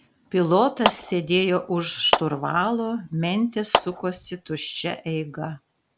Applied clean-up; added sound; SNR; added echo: none; Clapping; 4 dB; none.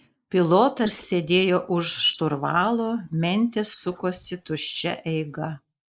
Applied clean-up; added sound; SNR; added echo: neural mask model Resemble Enhance denoiser.